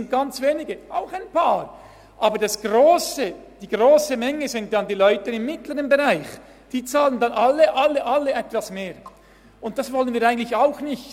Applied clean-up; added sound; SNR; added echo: none; none; none; none.